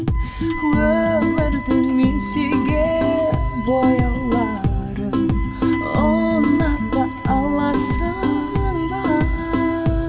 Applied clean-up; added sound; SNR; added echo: none; Wind instrument, woodwind instrument; 13 dB; reverberation time 1.3 s.